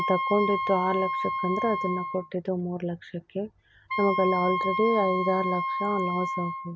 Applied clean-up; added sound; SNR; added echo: none; Wind instrument, woodwind instrument; 2 dB; none.